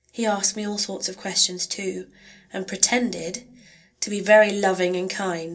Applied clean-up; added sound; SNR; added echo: none; none; none; reverberation time 0.2 s.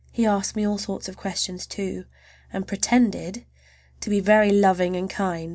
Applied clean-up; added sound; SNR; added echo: none; none; none; none.